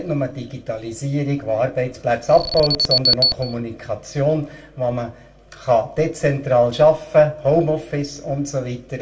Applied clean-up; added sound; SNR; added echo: none; Alarm; 0 dB; reverberation time 0.2 s.